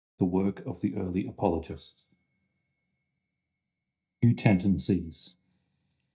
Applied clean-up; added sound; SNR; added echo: neural mask model DeepFilterNet 3.